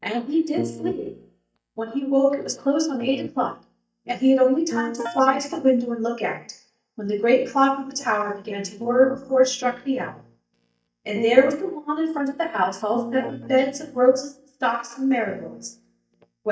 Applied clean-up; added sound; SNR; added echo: neural mask model DeepFilterNet 3.